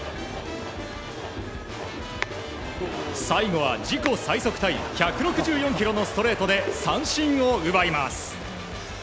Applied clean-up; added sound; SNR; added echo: none; none; none; none.